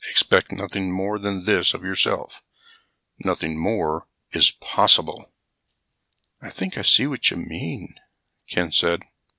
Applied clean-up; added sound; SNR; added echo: none; none; none; none.